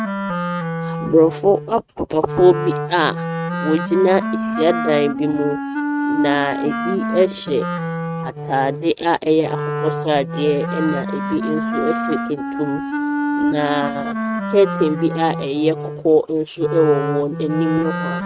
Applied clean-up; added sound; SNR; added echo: neural mask model RNNoise.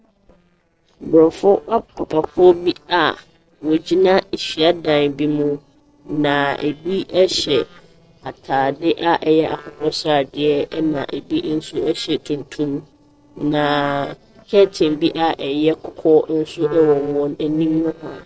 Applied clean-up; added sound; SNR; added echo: neural separator model SepFormer DNS4.